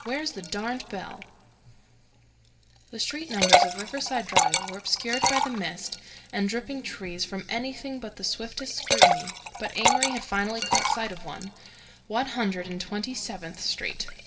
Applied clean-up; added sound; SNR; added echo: none; Liquid; -3 dB; reverberation time 2.0 s.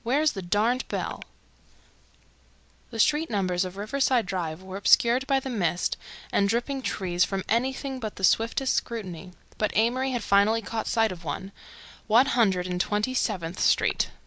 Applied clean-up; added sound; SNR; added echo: none; none; none; none.